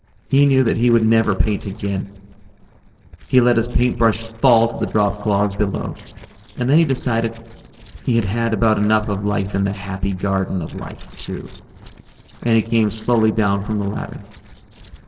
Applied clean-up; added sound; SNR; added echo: neural separator model SepFormer DNS4.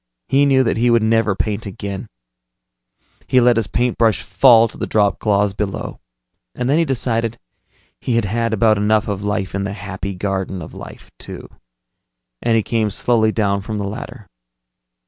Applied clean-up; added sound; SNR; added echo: none; none; none; none.